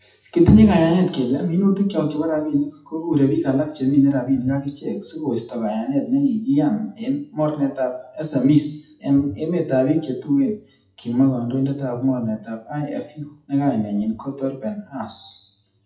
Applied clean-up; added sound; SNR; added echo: classical method WPE with log-MMSE.